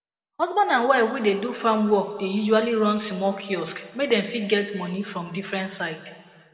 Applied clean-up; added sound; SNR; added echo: none; none; none; reverberation time 1.9 s.